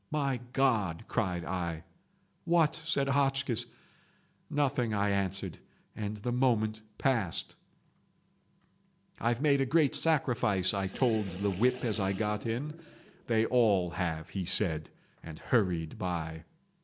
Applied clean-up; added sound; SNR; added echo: none; Sink (filling or washing) / Water; 17 dB; none.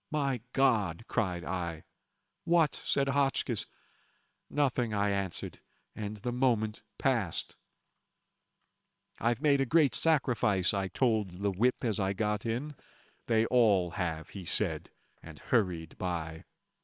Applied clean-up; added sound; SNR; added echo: neural separator model SepFormer WHAM!.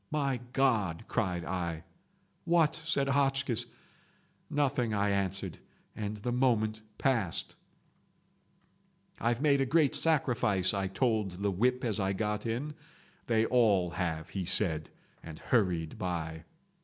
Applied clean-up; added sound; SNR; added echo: none; none; none; none.